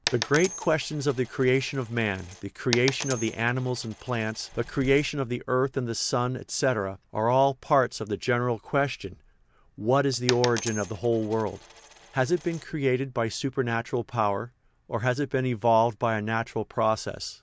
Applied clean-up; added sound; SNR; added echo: none; Coin (dropping); 12 dB; none.